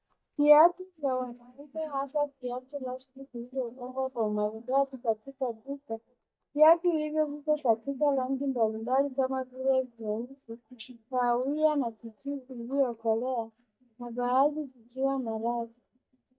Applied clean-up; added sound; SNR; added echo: neural mask model DeepFilterNet 3.